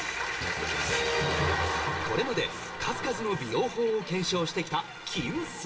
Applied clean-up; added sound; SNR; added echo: none; none; none; reverberation time 2.0 s.